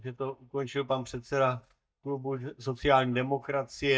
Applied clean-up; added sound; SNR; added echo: neural mask model DeepFilterNet 3.